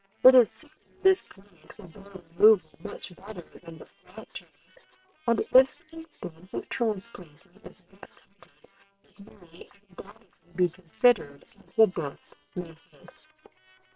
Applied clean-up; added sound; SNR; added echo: neural separator model SepFormer WHAM!.